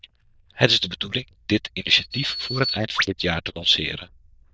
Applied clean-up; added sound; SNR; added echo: neural diffusion model UNIVERSE++.